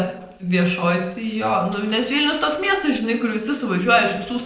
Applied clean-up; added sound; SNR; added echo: neural separator model SepFormer DNS4.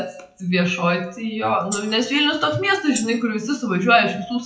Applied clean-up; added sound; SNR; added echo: classical method WPE with log-MMSE.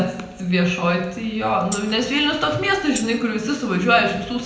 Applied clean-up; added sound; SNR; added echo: none; Tambourine; 17 dB; reverberation time 0.8 s.